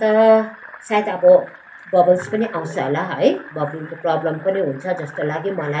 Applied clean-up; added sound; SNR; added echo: none; Fill (with liquid); 20 dB; reverberation time 0.3 s.